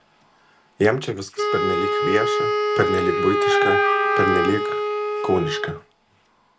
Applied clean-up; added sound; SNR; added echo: none; Wind instrument, woodwind instrument + Wind instrument, woodwind instrument; -2 dB; none.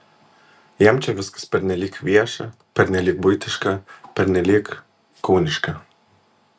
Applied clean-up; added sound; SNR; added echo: none; none; none; none.